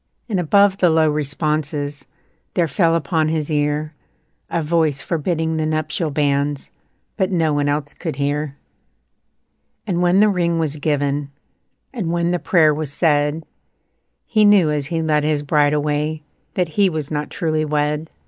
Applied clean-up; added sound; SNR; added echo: none; none; none; none.